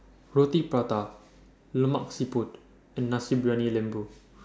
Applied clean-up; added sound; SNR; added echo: none; none; none; none.